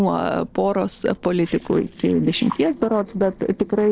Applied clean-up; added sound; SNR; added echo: neural separator model SepFormer DNS4.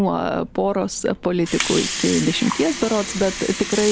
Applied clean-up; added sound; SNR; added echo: none; Water; 8 dB; none.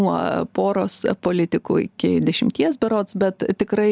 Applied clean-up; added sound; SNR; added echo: none; none; none; none.